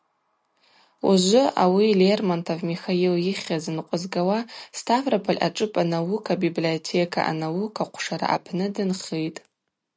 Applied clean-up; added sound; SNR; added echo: none; none; none; none.